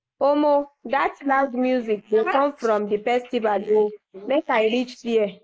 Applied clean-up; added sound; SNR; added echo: neural mask model Resemble Enhance denoiser.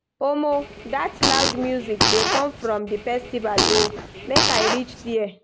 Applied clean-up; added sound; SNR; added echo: none; Fart; -1 dB; none.